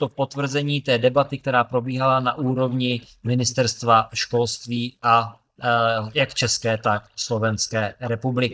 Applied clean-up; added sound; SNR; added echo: neural mask model DeepFilterNet 3.